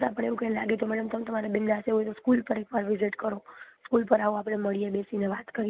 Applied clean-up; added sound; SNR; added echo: none; none; none; none.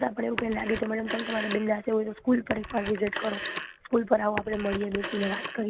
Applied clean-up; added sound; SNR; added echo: none; Telephone; 8 dB; none.